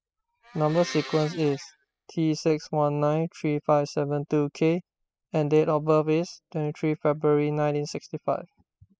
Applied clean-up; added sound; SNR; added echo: classical method spectral subtraction.